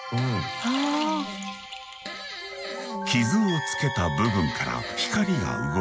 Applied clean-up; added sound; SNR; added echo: none; Fart; 11 dB; none.